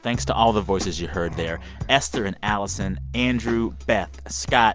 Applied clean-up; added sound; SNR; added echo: none; none; none; none.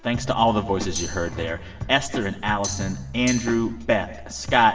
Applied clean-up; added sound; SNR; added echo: none; Tambourine; 12 dB; reverberation time 1.4 s.